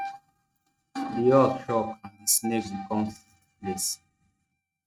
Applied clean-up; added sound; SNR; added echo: neural mask model RNNoise.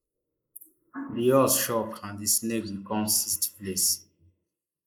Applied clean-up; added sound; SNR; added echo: neural mask model Resemble Enhance denoiser.